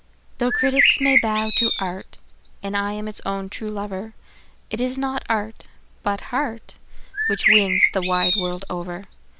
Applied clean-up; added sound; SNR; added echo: none; Bird; -3 dB; none.